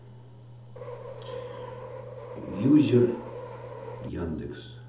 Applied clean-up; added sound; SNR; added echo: none; Subway, metro, underground; 11 dB; reverberation time 0.7 s.